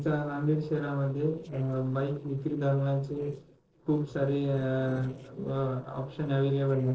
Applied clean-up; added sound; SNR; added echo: neural separator model SepFormer DNS4.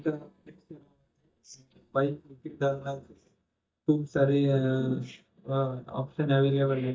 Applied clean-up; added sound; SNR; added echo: neural mask model DeepFilterNet 3.